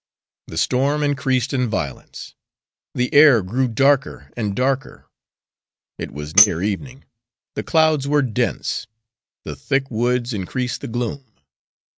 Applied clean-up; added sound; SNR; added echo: neural mask model RNNoise.